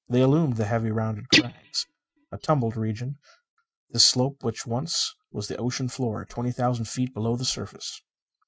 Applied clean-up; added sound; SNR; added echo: neural mask model RNNoise.